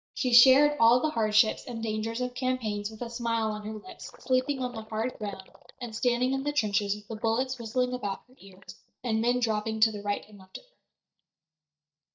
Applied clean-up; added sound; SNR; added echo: neural mask model DeepFilterNet 3.